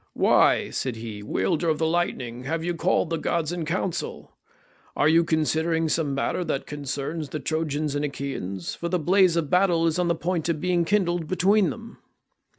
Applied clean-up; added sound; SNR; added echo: none; none; none; none.